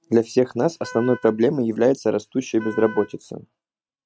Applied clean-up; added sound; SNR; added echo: neural mask model RNNoise.